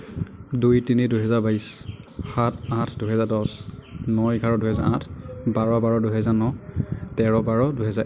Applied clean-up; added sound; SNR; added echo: none; none; none; none.